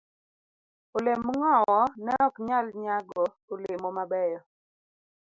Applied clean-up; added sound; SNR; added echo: none; none; none; none.